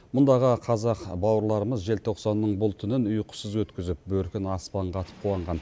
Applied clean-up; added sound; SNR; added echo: none; none; none; none.